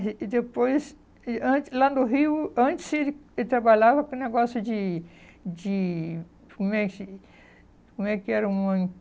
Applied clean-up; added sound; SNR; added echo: none; none; none; none.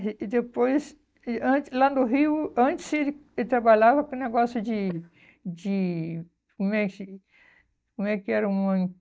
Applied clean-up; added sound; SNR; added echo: neural mask model DeepFilterNet 3.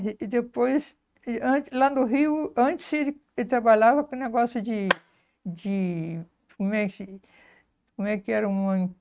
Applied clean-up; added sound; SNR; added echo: neural mask model RNNoise.